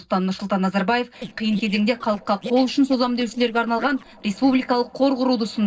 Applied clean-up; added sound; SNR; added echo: neural separator model SepFormer DNS4.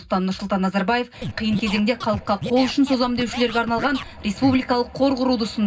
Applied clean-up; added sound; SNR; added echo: none; Scratching (performance technique); 12 dB; reverberation time 0.4 s.